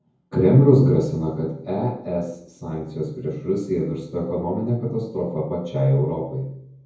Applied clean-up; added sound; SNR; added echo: none; none; none; reverberation time 0.9 s.